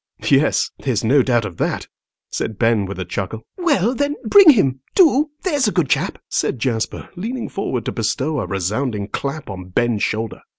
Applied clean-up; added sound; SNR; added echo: none; none; none; none.